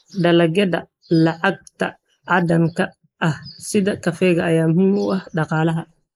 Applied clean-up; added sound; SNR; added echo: neural mask model Resemble Enhance denoiser.